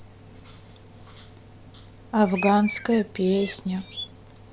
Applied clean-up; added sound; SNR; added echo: none; Bird; 11 dB; none.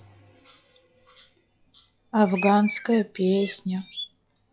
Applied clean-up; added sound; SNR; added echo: classical method log-MMSE.